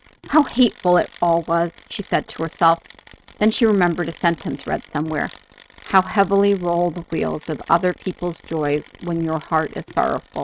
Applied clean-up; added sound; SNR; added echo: neural mask model RNNoise.